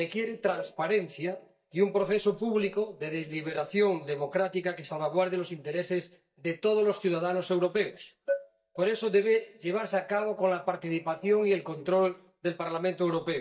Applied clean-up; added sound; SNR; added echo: neural mask model DeepFilterNet 3.